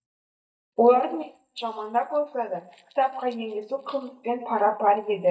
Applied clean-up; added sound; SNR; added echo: neural mask model DeepFilterNet 3.